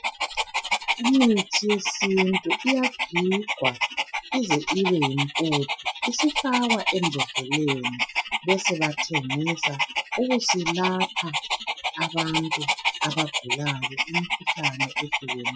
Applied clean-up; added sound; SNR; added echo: classical method Wiener filter.